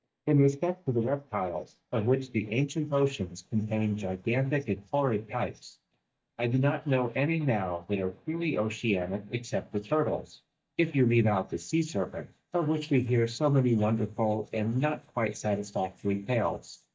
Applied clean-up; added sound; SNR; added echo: neural mask model DeepFilterNet 3.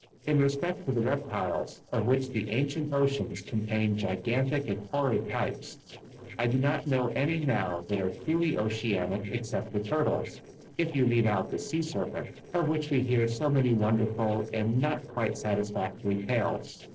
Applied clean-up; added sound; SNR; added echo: neural separator model SepFormer DNS4.